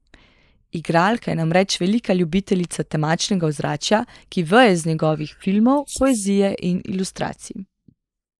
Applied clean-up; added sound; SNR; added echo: neural mask model Resemble Enhance denoiser.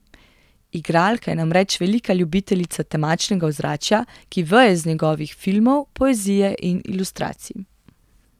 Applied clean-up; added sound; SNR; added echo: none; none; none; none.